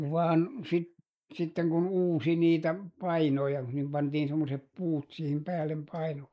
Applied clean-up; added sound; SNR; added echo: neural mask model Resemble Enhance denoiser.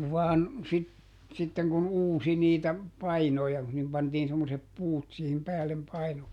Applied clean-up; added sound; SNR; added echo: none; none; none; none.